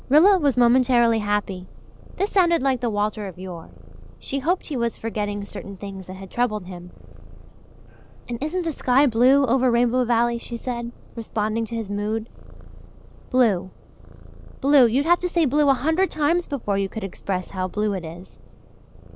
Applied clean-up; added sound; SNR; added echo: none; Purr; 18 dB; none.